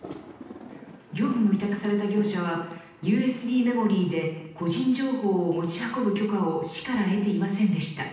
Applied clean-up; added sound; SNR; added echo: none; Thunder; 19 dB; reverberation time 0.9 s.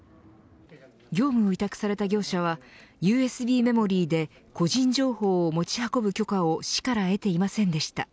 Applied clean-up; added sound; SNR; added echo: none; none; none; none.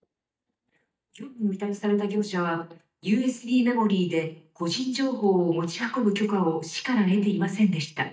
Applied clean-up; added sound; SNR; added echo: neural mask model DeepFilterNet 3.